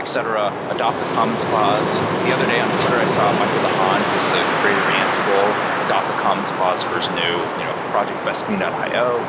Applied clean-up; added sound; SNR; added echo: none; Wind; -1 dB; none.